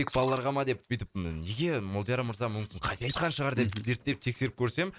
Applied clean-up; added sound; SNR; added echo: neural mask model Resemble Enhance denoiser.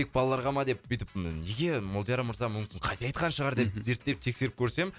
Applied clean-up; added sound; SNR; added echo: none; none; none; none.